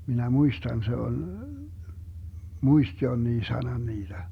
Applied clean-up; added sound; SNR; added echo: none; none; none; none.